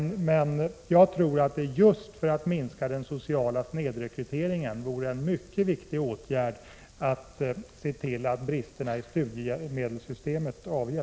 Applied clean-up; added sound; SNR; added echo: none; none; none; none.